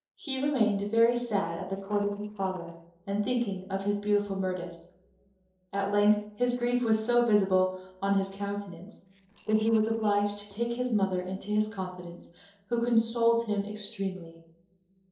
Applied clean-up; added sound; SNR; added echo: neural separator model SepFormer DNS4.